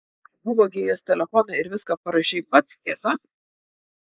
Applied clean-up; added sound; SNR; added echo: neural mask model Resemble Enhance denoiser.